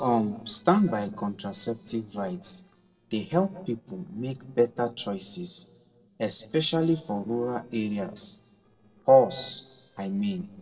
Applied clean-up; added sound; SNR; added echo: neural separator model SepFormer DNS4.